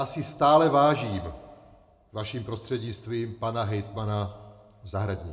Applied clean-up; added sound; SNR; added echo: none; none; none; reverberation time 0.5 s.